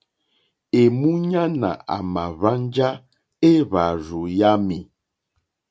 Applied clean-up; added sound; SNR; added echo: none; none; none; none.